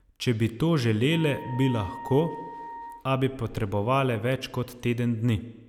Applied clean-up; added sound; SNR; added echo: none; Wind instrument, woodwind instrument; 16 dB; none.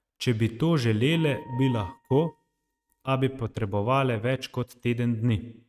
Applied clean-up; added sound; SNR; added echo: neural mask model RNNoise.